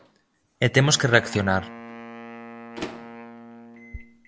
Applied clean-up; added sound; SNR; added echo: none; Wind instrument, woodwind instrument + Microwave oven; 14 dB; none.